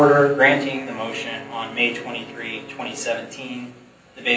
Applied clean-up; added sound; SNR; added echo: none; Wind instrument, woodwind instrument; 19 dB; reverberation time 0.6 s.